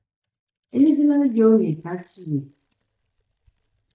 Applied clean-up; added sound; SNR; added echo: neural mask model DeepFilterNet 3.